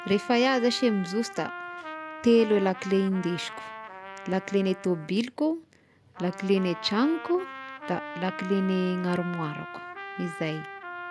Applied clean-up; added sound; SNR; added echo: none; Trumpet; 12 dB; none.